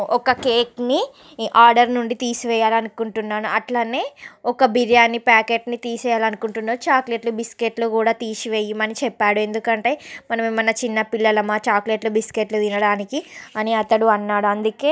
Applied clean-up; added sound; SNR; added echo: none; none; none; none.